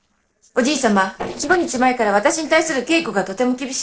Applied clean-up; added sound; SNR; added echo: neural separator model SepFormer DNS4.